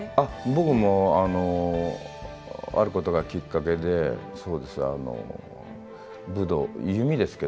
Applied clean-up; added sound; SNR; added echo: none; none; none; none.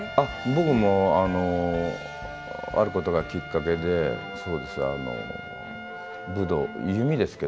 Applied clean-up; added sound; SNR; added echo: none; Trumpet; 13 dB; none.